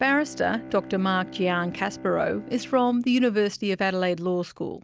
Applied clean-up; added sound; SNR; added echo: none; Bowed string instrument; 18 dB; none.